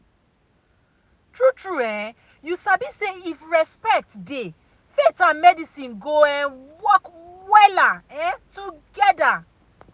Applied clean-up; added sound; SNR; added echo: none; none; none; none.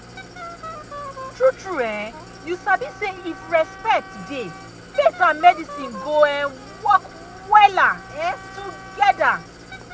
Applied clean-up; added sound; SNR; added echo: none; Wind instrument, woodwind instrument + Idling; 16 dB; none.